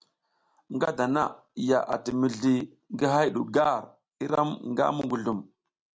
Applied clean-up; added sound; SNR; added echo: none; none; none; none.